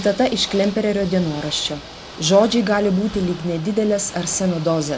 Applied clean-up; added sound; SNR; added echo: none; Ocean / Boat, Water vehicle; 16 dB; none.